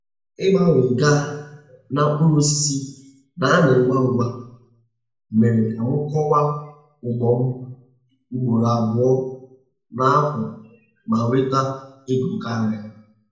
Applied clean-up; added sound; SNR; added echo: none; none; none; reverberation time 0.7 s.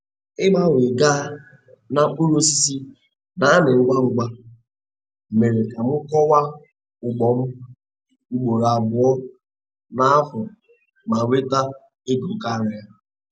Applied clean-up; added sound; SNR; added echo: none; none; none; none.